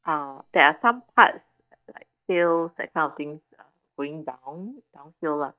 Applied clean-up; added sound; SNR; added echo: neural mask model DeepFilterNet 3.